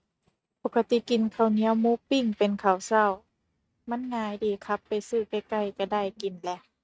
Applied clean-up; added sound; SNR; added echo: neural mask model RNNoise.